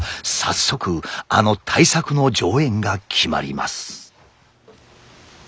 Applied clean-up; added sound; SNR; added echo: none; none; none; none.